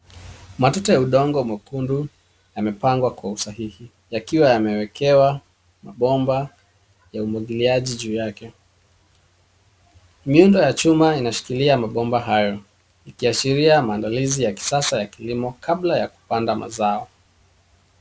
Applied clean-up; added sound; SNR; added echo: none; none; none; none.